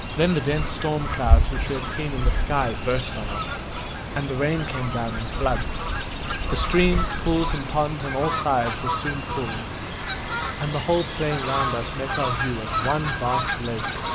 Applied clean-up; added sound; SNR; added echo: none; Fowl; -1 dB; none.